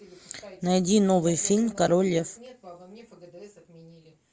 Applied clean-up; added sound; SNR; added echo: none; none; none; none.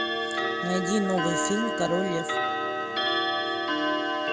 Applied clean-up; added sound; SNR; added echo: none; Clock; -3 dB; none.